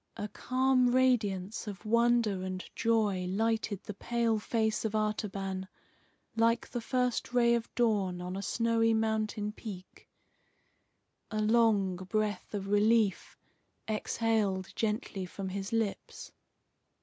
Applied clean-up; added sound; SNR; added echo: none; none; none; none.